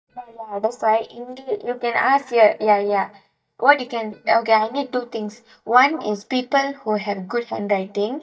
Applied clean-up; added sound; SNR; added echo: neural mask model DeepFilterNet 3.